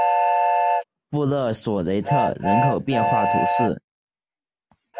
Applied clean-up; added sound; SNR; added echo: none; Train; -3 dB; none.